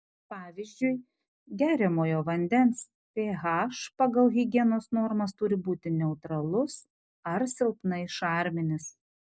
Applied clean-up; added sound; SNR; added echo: none; none; none; none.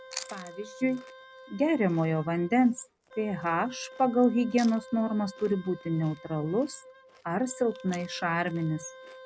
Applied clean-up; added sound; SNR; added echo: none; Chewing, mastication + Wind instrument, woodwind instrument; 18 dB; none.